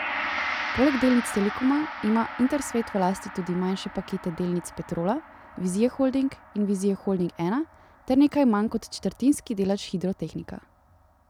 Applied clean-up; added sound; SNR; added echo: none; Gong; 11 dB; none.